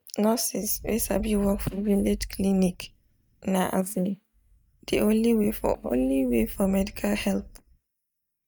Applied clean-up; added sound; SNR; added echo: neural mask model DeepFilterNet 3.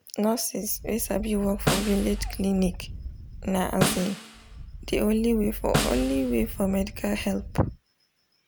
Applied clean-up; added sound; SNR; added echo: none; Thunder / Wind + Snare drum; 5 dB; none.